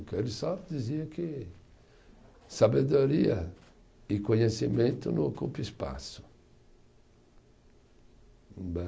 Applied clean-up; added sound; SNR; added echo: none; none; none; none.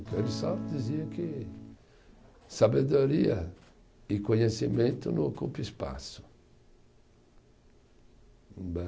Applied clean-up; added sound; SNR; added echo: none; Acoustic guitar / Strum; 7 dB; none.